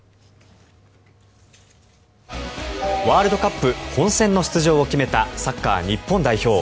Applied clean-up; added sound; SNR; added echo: none; none; none; none.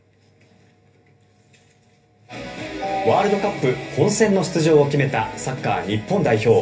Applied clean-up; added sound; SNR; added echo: none; none; none; reverberation time 0.3 s.